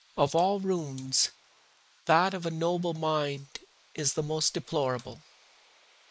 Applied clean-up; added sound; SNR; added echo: neural mask model Resemble Enhance denoiser.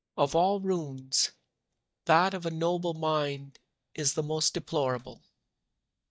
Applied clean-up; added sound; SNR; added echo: neural mask model DeepFilterNet 3.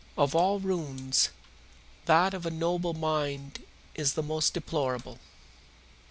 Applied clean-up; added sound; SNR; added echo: none; none; none; none.